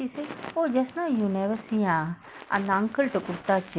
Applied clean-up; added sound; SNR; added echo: none; none; none; none.